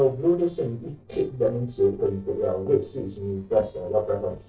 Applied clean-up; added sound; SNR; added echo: neural separator model SepFormer DNS4.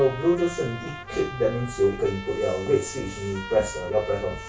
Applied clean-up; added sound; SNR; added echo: none; Trumpet; 13 dB; reverberation time 0.2 s.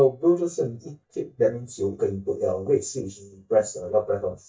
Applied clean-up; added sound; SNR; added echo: neural mask model DeepFilterNet 3.